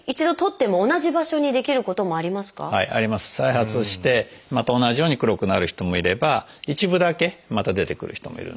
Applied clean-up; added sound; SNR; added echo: none; none; none; none.